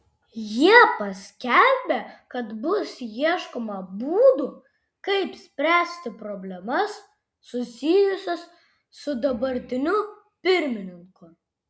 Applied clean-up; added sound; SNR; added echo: none; none; none; none.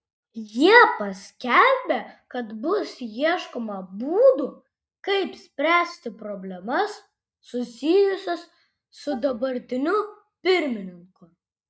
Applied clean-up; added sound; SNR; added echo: neural mask model DeepFilterNet 3.